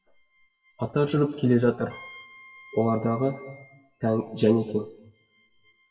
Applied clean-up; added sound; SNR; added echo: classical method WPE with log-MMSE.